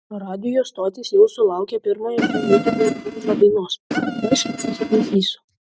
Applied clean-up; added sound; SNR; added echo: neural mask model RNNoise.